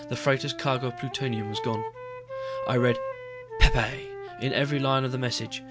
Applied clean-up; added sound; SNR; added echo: none; Wind instrument, woodwind instrument; 9 dB; none.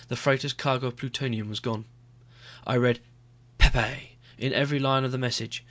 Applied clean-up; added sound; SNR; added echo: none; none; none; none.